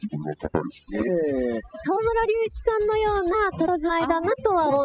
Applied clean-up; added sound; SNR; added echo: classical method spectral subtraction.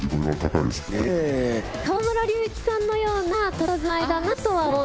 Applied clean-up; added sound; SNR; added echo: none; Drum kit; 17 dB; none.